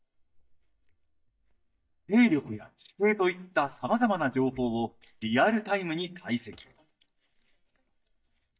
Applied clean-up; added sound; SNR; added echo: neural mask model DeepFilterNet 3.